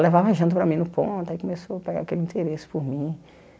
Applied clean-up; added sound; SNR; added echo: none; none; none; none.